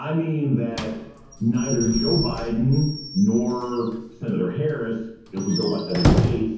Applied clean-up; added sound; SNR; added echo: none; Squeak / Slam / Wood; 5 dB; reverberation time 0.9 s.